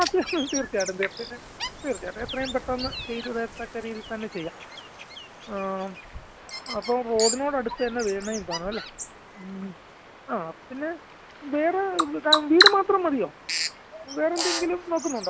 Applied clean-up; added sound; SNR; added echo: none; Bird vocalization, bird call, bird song; 3 dB; none.